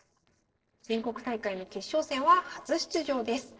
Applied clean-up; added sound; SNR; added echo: neural separator model SepFormer DNS4.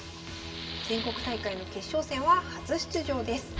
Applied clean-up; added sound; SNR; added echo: none; Fire; 11 dB; reverberation time 1.7 s.